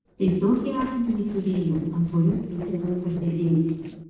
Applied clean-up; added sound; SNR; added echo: neural separator model SepFormer DNS4.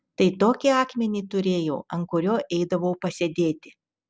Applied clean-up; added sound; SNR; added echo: none; none; none; none.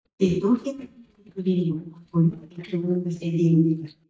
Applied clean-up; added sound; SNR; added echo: neural mask model DeepFilterNet 3.